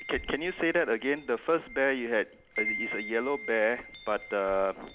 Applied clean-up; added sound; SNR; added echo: none; Wind chime; 11 dB; none.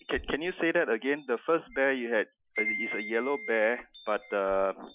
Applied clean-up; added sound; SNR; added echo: classical method Wiener filter.